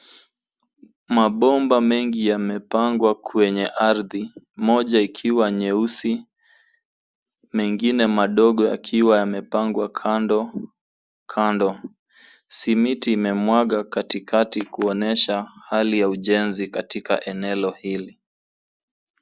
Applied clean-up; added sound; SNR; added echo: none; none; none; none.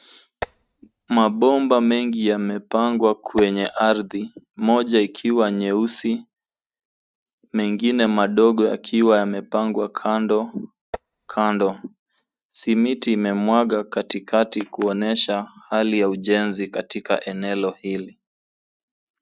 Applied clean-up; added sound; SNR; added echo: neural mask model RNNoise.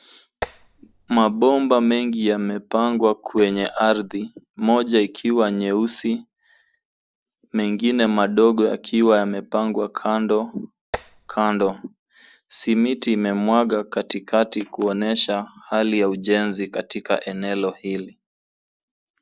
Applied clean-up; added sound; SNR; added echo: neural separator model SepFormer DNS4.